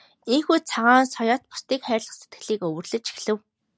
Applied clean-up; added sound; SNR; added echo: none; none; none; none.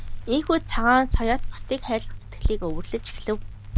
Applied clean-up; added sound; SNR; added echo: none; Crackle; 2 dB; none.